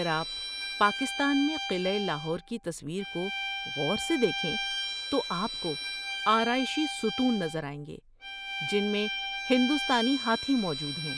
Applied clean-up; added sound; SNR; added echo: none; Bowed string instrument; 5 dB; none.